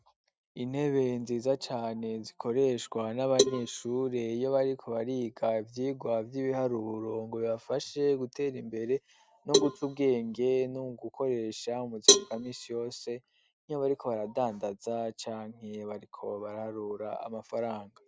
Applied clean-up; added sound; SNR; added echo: neural mask model RNNoise.